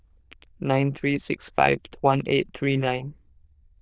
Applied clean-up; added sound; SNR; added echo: neural diffusion model UNIVERSE++.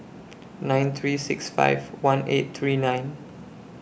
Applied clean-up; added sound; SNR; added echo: none; none; none; none.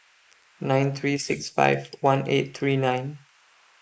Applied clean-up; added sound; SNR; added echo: neural mask model Resemble Enhance denoiser.